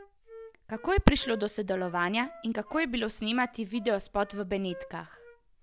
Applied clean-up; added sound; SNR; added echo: none; Wind instrument, woodwind instrument; 20 dB; none.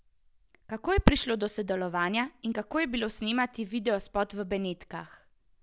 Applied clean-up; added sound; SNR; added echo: none; none; none; none.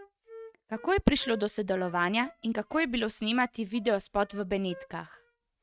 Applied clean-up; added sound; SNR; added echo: neural mask model RNNoise.